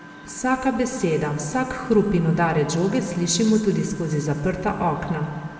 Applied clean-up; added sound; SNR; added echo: none; Engine; 19 dB; reverberation time 1.8 s.